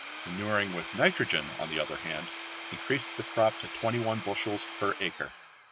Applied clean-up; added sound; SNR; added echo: none; Tools / Domestic sounds, home sounds; 6 dB; none.